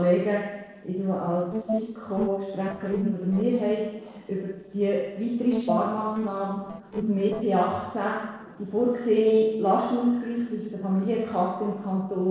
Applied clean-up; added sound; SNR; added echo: neural separator model SepFormer DNS4.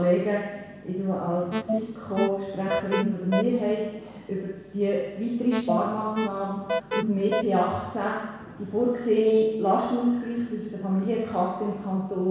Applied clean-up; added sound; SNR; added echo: none; Alarm; 3 dB; reverberation time 1.1 s.